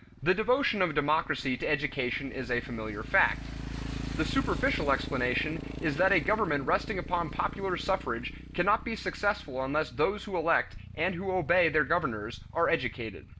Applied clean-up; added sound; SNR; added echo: none; Motorcycle; 11 dB; none.